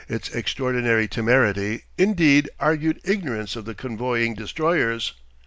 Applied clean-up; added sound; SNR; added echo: none; none; none; none.